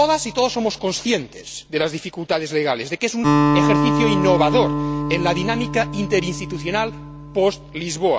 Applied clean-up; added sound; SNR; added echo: none; Acoustic guitar; 2 dB; none.